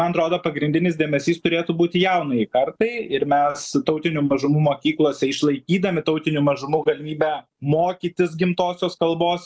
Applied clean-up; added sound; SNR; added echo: none; none; none; none.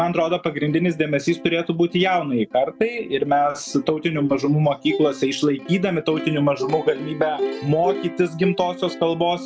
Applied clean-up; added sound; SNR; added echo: none; Plucked string instrument; 12 dB; none.